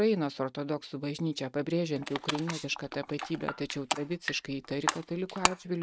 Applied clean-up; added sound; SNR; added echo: neural mask model RNNoise.